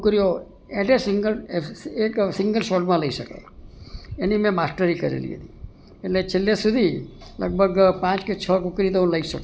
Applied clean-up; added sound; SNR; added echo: none; none; none; none.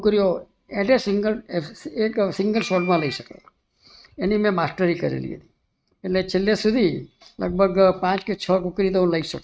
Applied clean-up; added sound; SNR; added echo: neural mask model RNNoise.